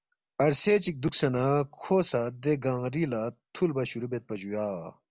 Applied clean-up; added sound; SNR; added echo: none; none; none; none.